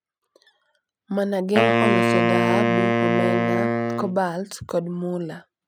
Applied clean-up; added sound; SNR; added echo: neural mask model RNNoise.